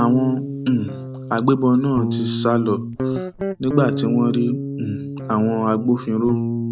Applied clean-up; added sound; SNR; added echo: none; Guitar; 5 dB; none.